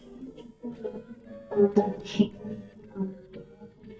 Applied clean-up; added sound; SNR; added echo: neural mask model DeepFilterNet 3.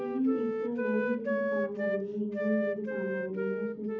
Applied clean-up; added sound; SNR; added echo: none; Wind instrument, woodwind instrument; 1 dB; reverberation time 0.6 s.